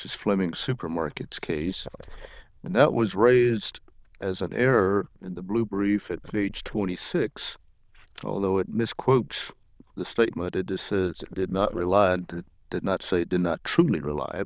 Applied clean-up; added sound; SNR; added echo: neural diffusion model UNIVERSE++.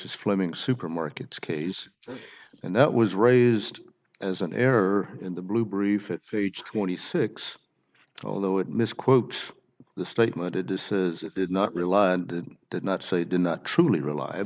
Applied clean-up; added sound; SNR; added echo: neural mask model Resemble Enhance denoiser.